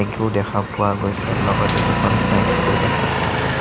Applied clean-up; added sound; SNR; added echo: none; Engine; -2 dB; none.